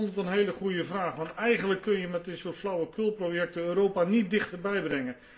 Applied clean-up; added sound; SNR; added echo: none; none; none; reverberation time 0.4 s.